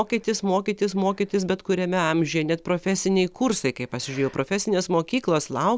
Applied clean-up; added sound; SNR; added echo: none; none; none; none.